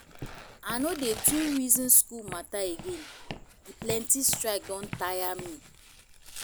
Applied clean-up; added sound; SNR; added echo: none; Tearing + Walk, footsteps; 13 dB; none.